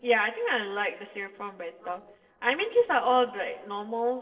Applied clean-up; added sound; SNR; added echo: neural separator model SepFormer DNS4.